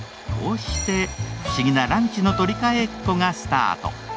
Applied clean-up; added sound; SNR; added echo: none; Domestic sounds, home sounds; 18 dB; none.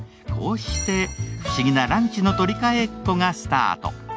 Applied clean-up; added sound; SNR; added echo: none; none; none; none.